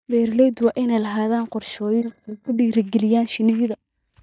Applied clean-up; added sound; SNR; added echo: neural mask model DeepFilterNet 3.